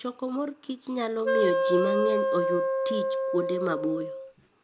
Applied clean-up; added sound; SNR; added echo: none; Wind instrument, woodwind instrument; -3 dB; none.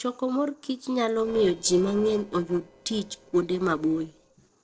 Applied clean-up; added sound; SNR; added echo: neural separator model SepFormer DNS4.